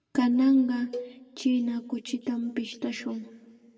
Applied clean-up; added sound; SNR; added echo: none; Cowbell; 16 dB; reverberation time 1.1 s.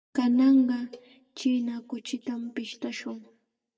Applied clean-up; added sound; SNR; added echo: neural mask model DeepFilterNet 3.